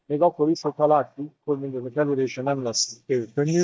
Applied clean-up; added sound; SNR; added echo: neural mask model DeepFilterNet 3.